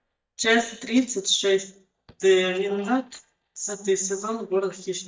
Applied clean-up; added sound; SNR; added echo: neural mask model DeepFilterNet 3.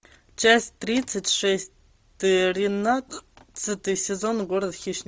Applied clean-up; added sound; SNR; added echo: none; none; none; none.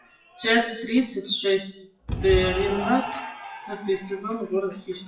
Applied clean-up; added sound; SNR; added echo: classical method WPE with log-MMSE.